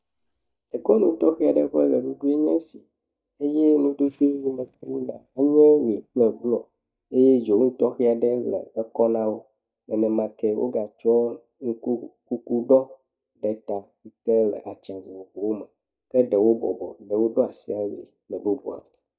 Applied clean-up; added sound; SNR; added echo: neural mask model DeepFilterNet 3.